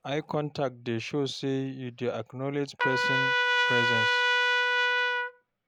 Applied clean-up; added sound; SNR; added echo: none; Trumpet; -5 dB; none.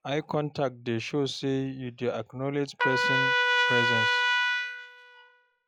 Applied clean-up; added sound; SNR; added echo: classical method log-MMSE.